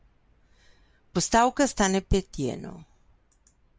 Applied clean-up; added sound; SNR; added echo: none; none; none; none.